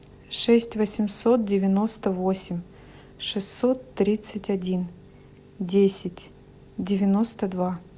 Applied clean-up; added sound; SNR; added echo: none; none; none; none.